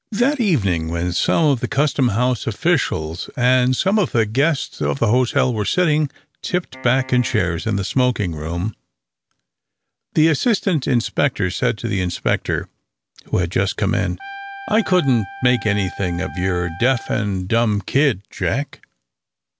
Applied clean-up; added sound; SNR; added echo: none; Trumpet + Piano; 16 dB; none.